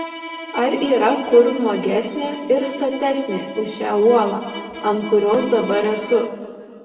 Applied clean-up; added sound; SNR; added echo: none; Bowed string instrument; 14 dB; reverberation time 2.1 s.